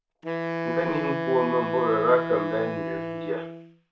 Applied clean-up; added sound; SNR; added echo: none; Wind instrument, woodwind instrument; 3 dB; reverberation time 0.3 s.